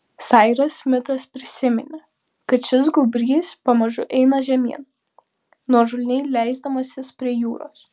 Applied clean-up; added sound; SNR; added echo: none; none; none; none.